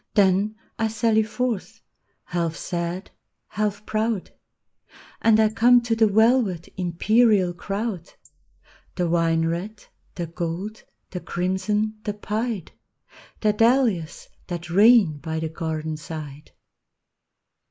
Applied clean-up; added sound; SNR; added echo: neural mask model Resemble Enhance denoiser.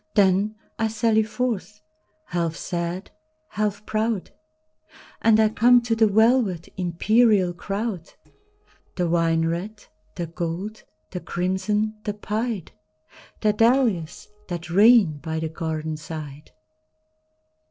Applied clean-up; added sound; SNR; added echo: neural separator model SepFormer DNS4.